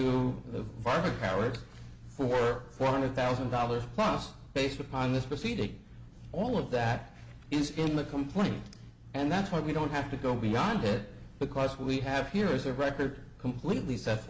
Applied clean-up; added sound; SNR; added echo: none; none; none; none.